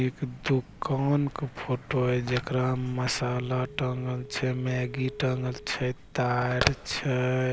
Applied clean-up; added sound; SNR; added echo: none; Telephone; 12 dB; none.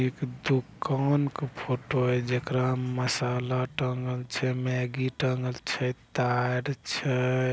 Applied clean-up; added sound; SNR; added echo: none; none; none; none.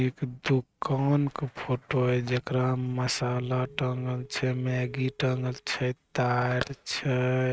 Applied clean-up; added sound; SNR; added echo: neural mask model RNNoise.